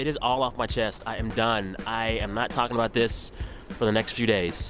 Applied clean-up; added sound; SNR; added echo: none; Subway, metro, underground; 16 dB; none.